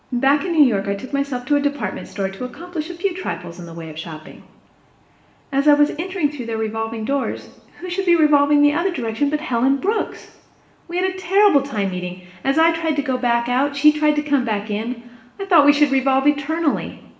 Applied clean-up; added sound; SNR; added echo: none; none; none; reverberation time 0.8 s.